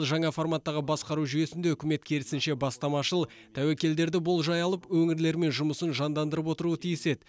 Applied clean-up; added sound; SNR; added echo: none; none; none; none.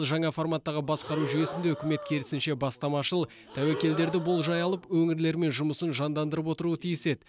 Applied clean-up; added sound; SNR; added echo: none; Breathing; 9 dB; none.